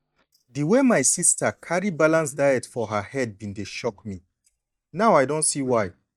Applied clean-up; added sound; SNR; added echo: neural mask model DeepFilterNet 3.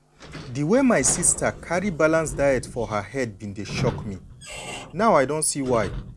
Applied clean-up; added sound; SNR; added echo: none; Squeak / Sliding door; 12 dB; none.